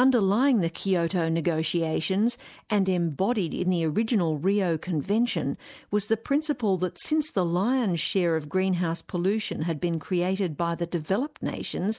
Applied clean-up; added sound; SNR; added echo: none; none; none; none.